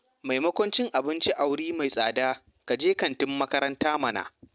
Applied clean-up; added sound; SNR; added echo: none; none; none; none.